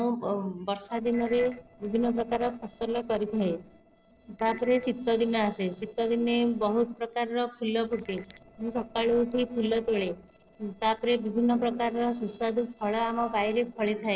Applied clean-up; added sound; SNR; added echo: neural separator model SepFormer DNS4.